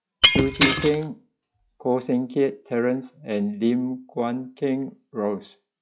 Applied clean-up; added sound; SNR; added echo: classical method log-MMSE.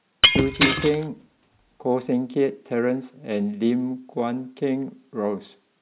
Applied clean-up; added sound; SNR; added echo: none; Shatter; -1 dB; none.